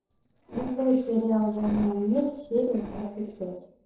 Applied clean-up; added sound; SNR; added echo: neural separator model SepFormer DNS4.